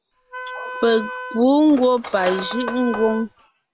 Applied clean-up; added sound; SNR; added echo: none; Cutlery, silverware + Wind instrument, woodwind instrument; 11 dB; none.